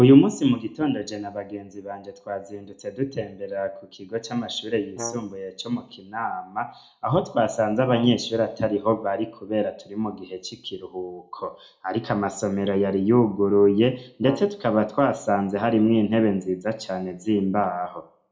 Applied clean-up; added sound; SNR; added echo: none; Brass instrument; 16 dB; reverberation time 0.4 s.